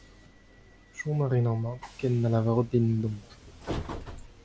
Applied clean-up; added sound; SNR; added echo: none; Train; 14 dB; none.